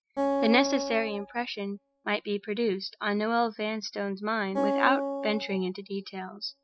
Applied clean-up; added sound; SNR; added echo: classical method spectral subtraction.